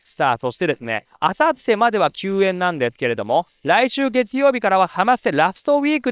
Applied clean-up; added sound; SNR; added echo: neural separator model SepFormer WHAM!.